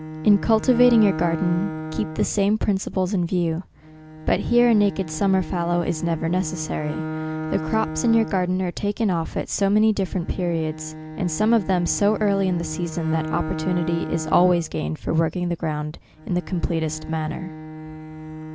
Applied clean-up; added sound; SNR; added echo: none; Bowed string instrument; 10 dB; none.